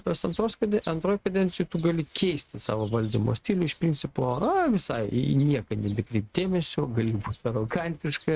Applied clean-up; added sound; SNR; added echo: neural mask model RNNoise.